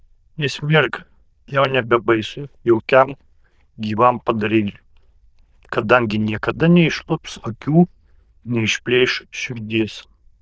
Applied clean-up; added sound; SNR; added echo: neural diffusion model UNIVERSE++.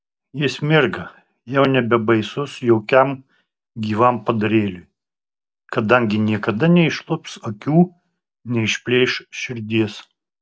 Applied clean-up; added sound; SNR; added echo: none; none; none; none.